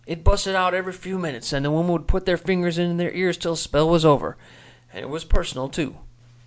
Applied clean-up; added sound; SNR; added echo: none; none; none; none.